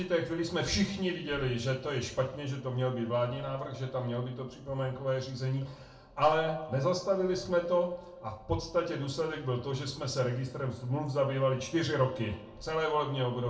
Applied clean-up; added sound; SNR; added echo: none; none; none; reverberation time 0.3 s.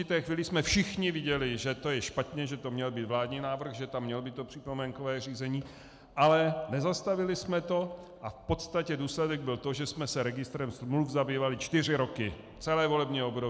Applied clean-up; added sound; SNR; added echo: none; none; none; none.